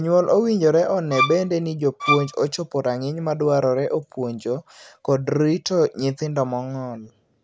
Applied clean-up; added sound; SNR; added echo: none; Bowed string instrument; 3 dB; none.